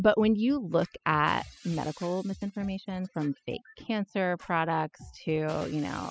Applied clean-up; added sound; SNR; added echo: classical method spectral subtraction.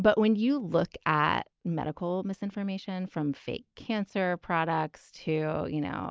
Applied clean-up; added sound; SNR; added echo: none; none; none; none.